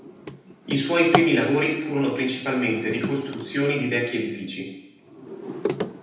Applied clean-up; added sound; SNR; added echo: none; Drawer open or close; 7 dB; reverberation time 0.9 s.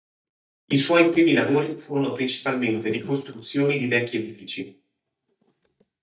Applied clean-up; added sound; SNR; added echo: neural mask model DeepFilterNet 3.